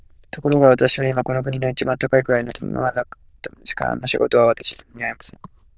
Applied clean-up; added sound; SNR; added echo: neural diffusion model UNIVERSE++.